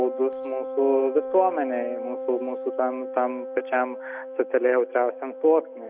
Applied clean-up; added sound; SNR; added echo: none; Wind instrument, woodwind instrument; 9 dB; none.